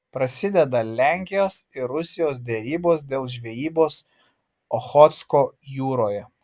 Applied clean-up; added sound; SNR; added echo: none; none; none; none.